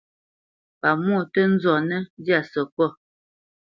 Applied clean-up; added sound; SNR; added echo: none; none; none; none.